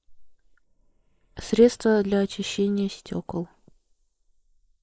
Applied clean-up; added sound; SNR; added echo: neural mask model Resemble Enhance denoiser.